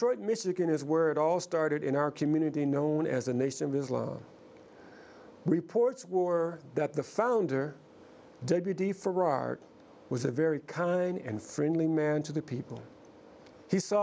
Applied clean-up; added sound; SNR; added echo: none; none; none; none.